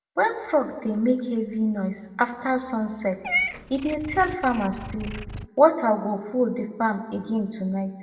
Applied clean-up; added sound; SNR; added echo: none; Meow / Purr; 12 dB; reverberation time 1.1 s.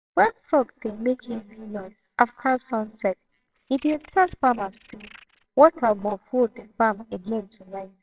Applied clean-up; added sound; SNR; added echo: neural separator model SepFormer WHAMR!.